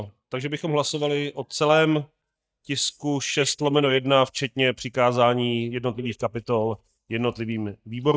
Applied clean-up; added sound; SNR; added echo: neural mask model DeepFilterNet 3.